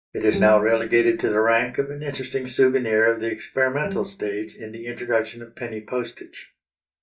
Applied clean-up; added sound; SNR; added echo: neural mask model DeepFilterNet 3.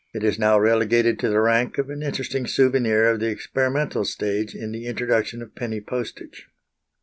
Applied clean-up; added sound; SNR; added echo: none; none; none; none.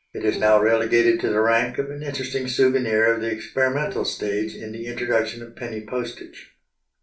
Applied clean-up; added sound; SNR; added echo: neural separator model SepFormer DNS4.